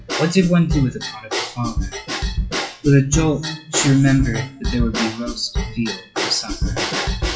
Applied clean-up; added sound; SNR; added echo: classical method WPE with log-MMSE.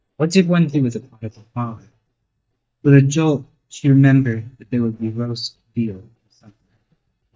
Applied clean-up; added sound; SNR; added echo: neural mask model DeepFilterNet 3.